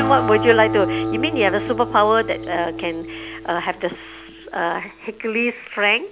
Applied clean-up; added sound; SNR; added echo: none; Acoustic guitar; 7 dB; none.